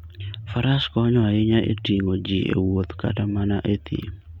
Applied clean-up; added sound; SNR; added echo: none; none; none; none.